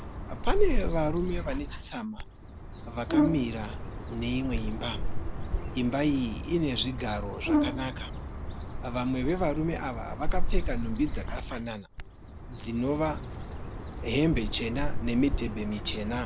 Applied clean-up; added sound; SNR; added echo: none; Brass instrument + Bird; -1 dB; none.